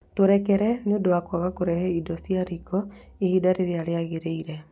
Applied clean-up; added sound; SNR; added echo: none; none; none; none.